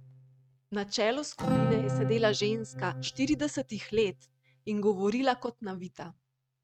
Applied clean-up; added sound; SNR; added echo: neural mask model RNNoise.